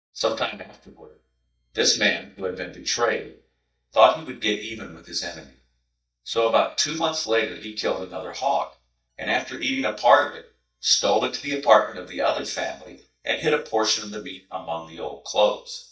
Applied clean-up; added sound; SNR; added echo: neural mask model DeepFilterNet 3.